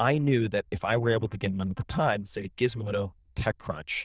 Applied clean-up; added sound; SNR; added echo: neural diffusion model UNIVERSE++.